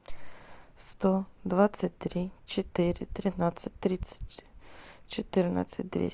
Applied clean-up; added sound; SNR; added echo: none; none; none; none.